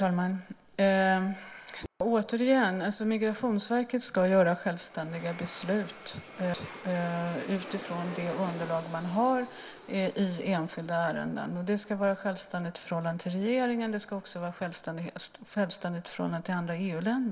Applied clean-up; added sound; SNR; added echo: none; Aircraft; 19 dB; none.